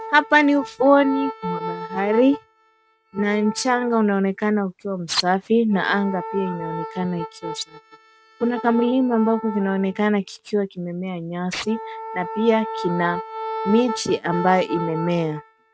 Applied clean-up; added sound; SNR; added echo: neural mask model RNNoise.